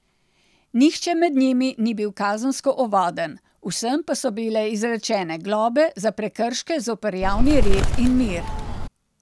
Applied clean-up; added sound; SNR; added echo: none; Bird; -4 dB; none.